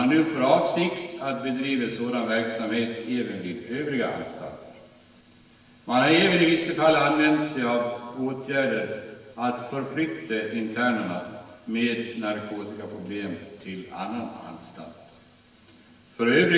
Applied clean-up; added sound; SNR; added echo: none; none; none; reverberation time 1.4 s.